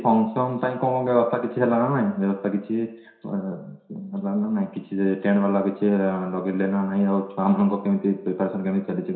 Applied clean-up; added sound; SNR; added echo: none; none; none; reverberation time 0.7 s.